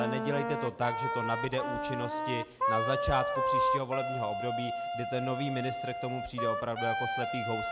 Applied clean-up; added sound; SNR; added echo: none; Wind instrument, woodwind instrument; -2 dB; none.